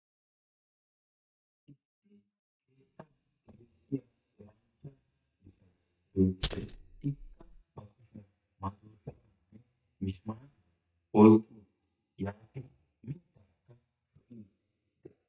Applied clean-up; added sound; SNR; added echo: neural mask model DeepFilterNet 3.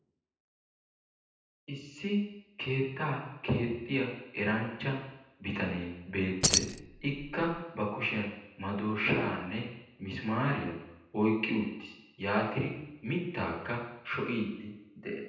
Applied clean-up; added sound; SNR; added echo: none; Keys jangling; -2 dB; reverberation time 0.9 s.